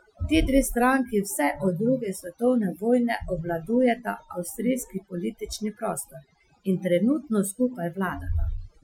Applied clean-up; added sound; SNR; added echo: classical method Wiener filter.